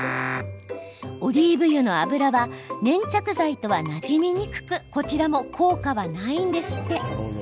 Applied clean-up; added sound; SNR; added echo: none; none; none; none.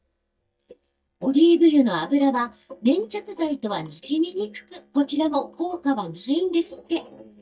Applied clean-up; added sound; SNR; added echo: neural mask model DeepFilterNet 3.